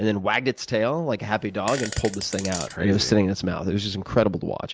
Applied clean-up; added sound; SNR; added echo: none; Fart; 13 dB; none.